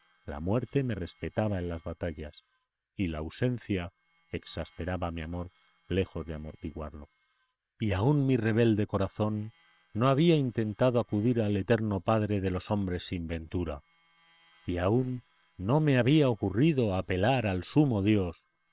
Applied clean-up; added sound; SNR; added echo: neural separator model SepFormer WHAM!.